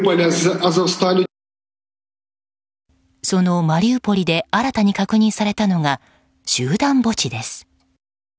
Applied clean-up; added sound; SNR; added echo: none; none; none; none.